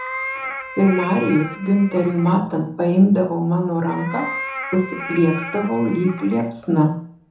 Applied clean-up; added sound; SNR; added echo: none; Meow; 12 dB; reverberation time 0.6 s.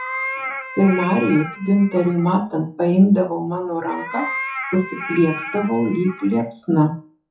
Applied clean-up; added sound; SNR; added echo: classical method WPE with log-MMSE.